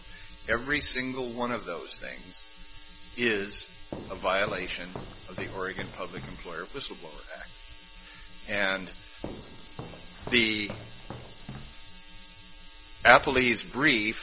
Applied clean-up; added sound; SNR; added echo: none; Walk, footsteps; 14 dB; none.